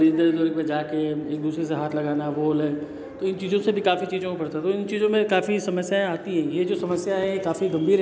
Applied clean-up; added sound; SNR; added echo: none; none; none; none.